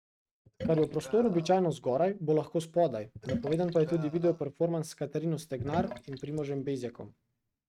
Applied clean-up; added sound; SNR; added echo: neural mask model RNNoise.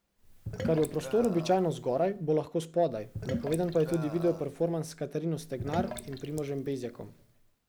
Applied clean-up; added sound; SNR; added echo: none; Sink (filling or washing) + Burping, eructation; 11 dB; none.